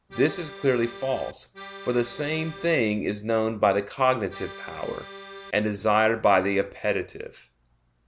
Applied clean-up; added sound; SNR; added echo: none; Accordion; 15 dB; none.